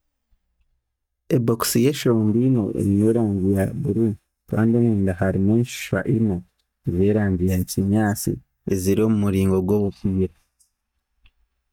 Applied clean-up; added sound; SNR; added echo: neural mask model DeepFilterNet 3.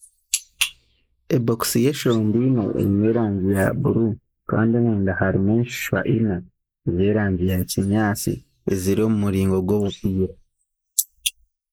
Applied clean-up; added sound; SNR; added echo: neural mask model Resemble Enhance denoiser.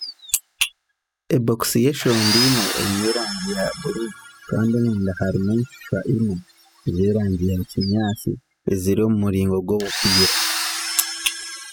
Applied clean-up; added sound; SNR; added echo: classical method spectral subtraction.